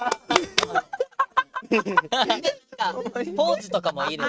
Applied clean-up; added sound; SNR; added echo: neural mask model RNNoise.